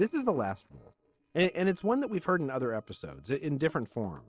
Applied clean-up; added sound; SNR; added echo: neural separator model SepFormer DNS4.